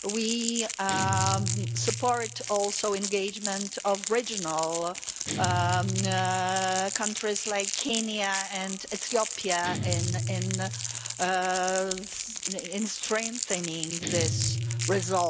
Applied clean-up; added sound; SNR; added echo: none; Crackle + Guitar; 2 dB; none.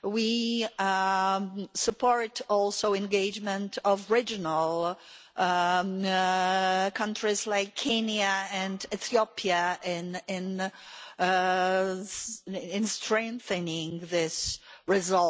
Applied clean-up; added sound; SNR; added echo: none; none; none; none.